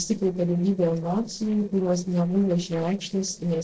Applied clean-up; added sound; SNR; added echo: neural separator model SepFormer DNS4.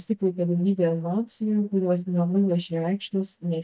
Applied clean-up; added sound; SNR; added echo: neural mask model DeepFilterNet 3.